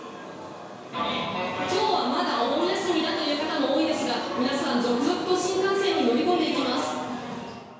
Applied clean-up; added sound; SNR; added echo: none; none; none; reverberation time 1.0 s.